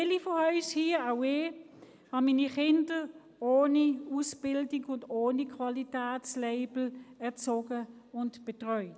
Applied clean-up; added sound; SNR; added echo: none; none; none; none.